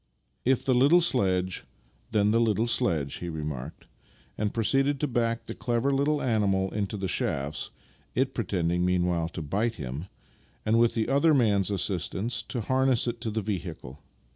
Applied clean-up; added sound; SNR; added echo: none; none; none; none.